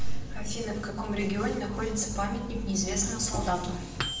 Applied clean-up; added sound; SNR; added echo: none; Microwave oven; 9 dB; reverberation time 0.7 s.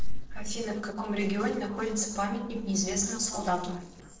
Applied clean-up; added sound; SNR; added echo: neural separator model SepFormer DNS4.